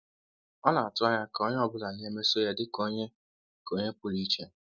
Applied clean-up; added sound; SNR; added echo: none; none; none; none.